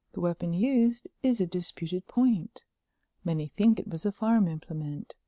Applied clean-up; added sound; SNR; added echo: none; none; none; none.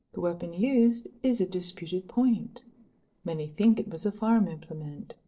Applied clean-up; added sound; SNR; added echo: neural separator model SepFormer DNS4.